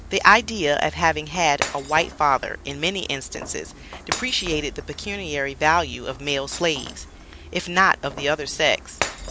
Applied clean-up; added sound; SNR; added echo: none; Shatter + Walk, footsteps; 12 dB; none.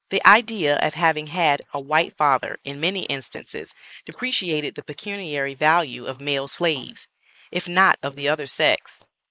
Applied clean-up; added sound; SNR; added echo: neural mask model Resemble Enhance denoiser.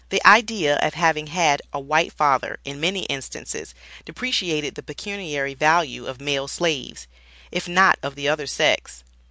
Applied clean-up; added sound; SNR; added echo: none; none; none; none.